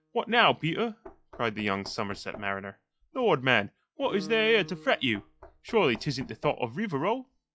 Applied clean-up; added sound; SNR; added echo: classical method log-MMSE.